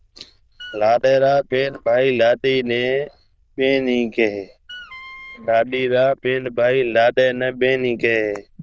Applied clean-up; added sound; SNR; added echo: neural diffusion model UNIVERSE++.